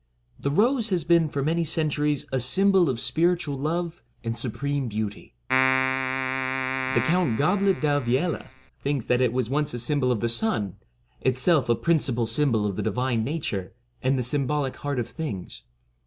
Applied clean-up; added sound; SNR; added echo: none; Keyboard (musical); 3 dB; none.